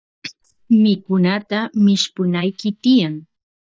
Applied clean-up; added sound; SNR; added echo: neural mask model DeepFilterNet 3.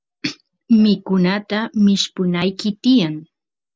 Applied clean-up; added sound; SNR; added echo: none; none; none; none.